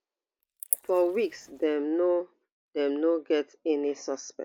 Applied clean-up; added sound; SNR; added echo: neural mask model Resemble Enhance denoiser.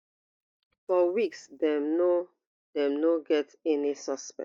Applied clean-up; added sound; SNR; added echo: neural mask model DeepFilterNet 3.